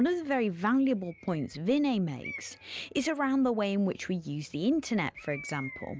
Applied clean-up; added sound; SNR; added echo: none; Bird; 20 dB; none.